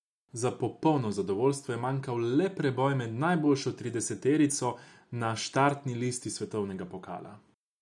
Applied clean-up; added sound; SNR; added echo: none; none; none; none.